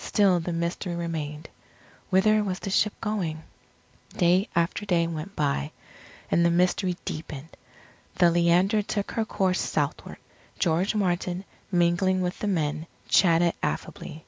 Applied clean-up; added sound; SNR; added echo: none; none; none; none.